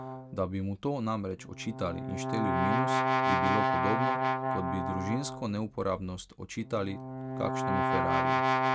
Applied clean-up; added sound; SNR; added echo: none; Brass instrument; -3 dB; none.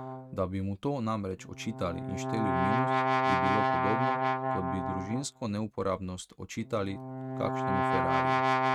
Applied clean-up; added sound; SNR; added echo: neural mask model RNNoise.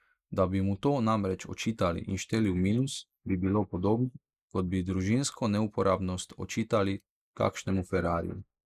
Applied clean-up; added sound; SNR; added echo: neural mask model Resemble Enhance denoiser.